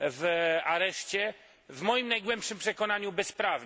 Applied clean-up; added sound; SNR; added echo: none; none; none; none.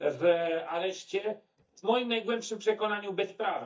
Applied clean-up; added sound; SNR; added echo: neural mask model DeepFilterNet 3.